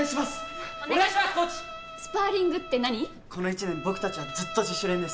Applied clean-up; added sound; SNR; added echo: none; Bowed string instrument; 11 dB; none.